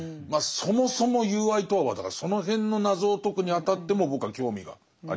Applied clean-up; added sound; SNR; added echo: none; none; none; none.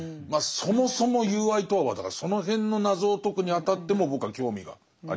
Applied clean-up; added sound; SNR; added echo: none; Snare drum; 15 dB; none.